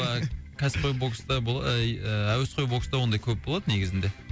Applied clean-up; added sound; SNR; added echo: none; none; none; none.